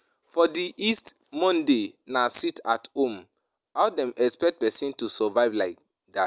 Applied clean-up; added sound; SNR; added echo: none; none; none; none.